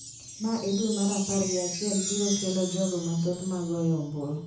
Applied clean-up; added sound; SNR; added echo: none; Chime; 8 dB; reverberation time 0.6 s.